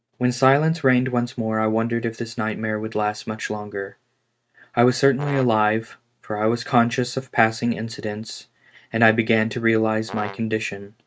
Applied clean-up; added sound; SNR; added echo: neural mask model RNNoise.